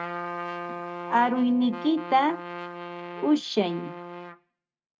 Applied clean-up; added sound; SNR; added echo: neural mask model RNNoise.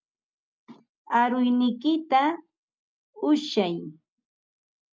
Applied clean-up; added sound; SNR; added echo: none; none; none; none.